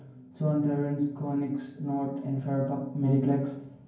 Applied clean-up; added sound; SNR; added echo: none; none; none; reverberation time 0.9 s.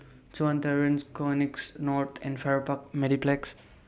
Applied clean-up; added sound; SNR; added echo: none; none; none; none.